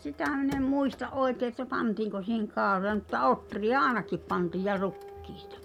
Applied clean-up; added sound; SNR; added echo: none; Printer; 18 dB; none.